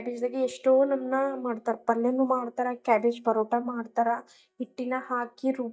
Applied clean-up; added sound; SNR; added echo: neural mask model DeepFilterNet 3.